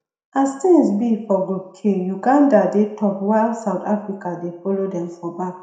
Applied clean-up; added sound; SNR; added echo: none; none; none; reverberation time 0.6 s.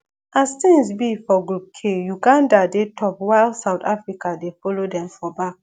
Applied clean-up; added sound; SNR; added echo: none; none; none; none.